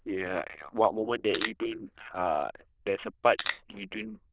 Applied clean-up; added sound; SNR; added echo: neural diffusion model UNIVERSE++.